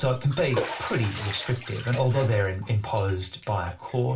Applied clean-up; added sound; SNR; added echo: none; Bathtub (filling or washing); 12 dB; reverberation time 0.2 s.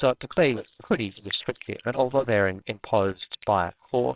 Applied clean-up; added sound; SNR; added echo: neural separator model SepFormer WHAMR!.